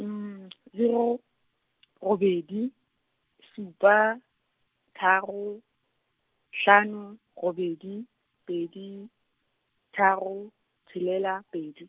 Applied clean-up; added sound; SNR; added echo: none; none; none; none.